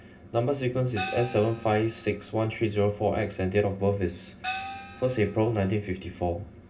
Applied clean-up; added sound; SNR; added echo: none; Gong; 10 dB; reverberation time 0.4 s.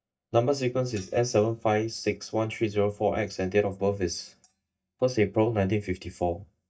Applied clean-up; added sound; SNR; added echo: neural mask model DeepFilterNet 3.